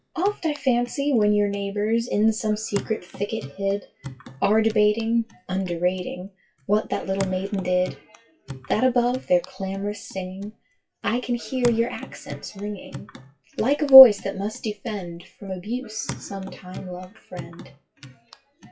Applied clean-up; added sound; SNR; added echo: classical method WPE with log-MMSE.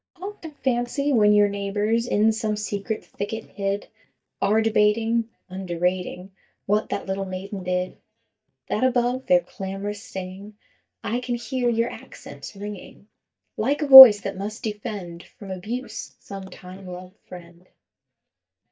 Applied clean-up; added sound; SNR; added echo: neural mask model DeepFilterNet 3.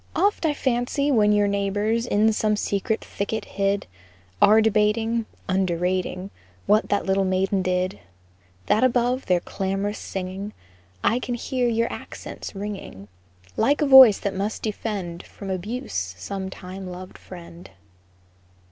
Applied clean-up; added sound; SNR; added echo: none; none; none; none.